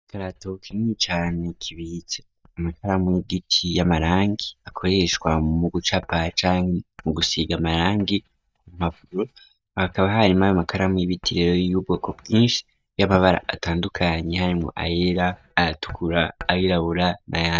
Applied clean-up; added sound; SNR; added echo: neural mask model DeepFilterNet 3.